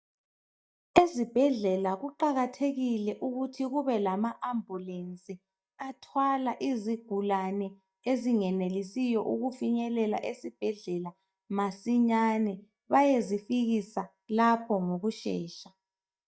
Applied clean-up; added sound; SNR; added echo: neural mask model DeepFilterNet 3.